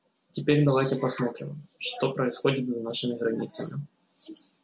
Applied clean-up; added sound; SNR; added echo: none; none; none; none.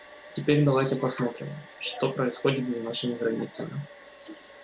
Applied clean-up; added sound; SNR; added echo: none; Domestic sounds, home sounds; 19 dB; none.